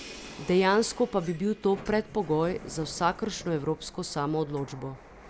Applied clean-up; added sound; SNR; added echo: none; Sliding door + Crash cymbal; 17 dB; none.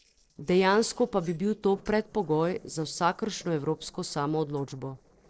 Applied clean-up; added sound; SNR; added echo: neural separator model SepFormer DNS4.